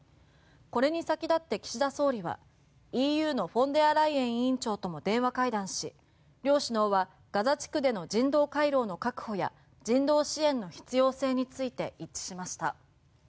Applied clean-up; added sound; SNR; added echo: none; none; none; none.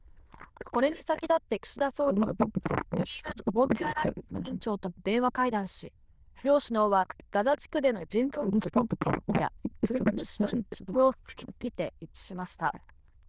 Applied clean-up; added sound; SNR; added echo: neural diffusion model UNIVERSE++.